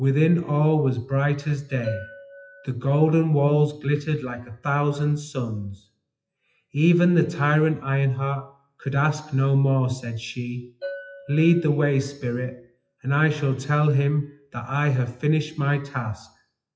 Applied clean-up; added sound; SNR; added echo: classical method WPE with log-MMSE.